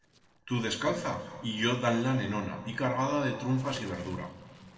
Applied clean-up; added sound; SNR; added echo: neural separator model SepFormer DNS4.